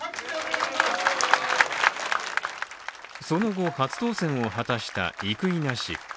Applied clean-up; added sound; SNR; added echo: none; none; none; none.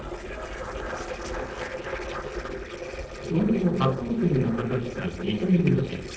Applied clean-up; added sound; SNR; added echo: neural separator model SepFormer DNS4.